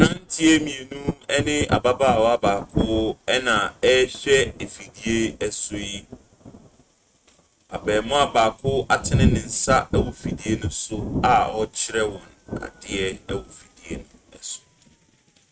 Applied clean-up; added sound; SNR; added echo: neural mask model RNNoise.